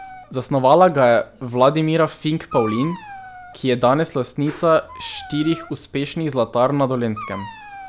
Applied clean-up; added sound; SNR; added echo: none; Whoosh, swoosh, swish + Dog; 18 dB; none.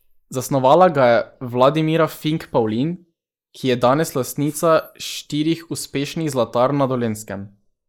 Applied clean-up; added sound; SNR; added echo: neural mask model Resemble Enhance denoiser.